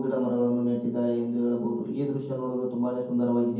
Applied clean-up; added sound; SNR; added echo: none; none; none; reverberation time 0.6 s.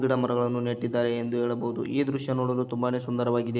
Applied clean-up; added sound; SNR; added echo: none; none; none; none.